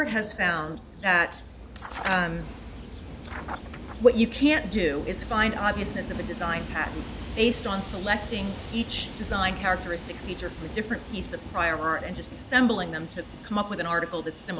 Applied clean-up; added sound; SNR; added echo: none; Train; 10 dB; none.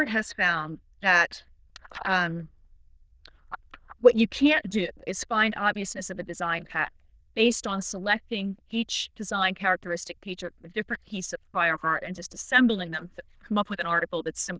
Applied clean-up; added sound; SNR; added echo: neural diffusion model UNIVERSE++.